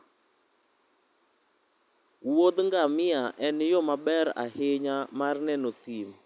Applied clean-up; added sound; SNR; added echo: none; none; none; none.